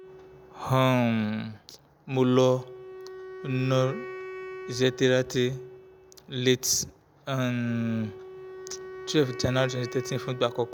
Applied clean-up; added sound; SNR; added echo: none; Wind instrument, woodwind instrument; 14 dB; none.